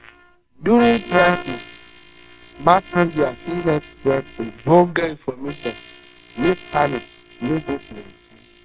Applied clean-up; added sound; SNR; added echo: neural separator model SepFormer WHAMR!.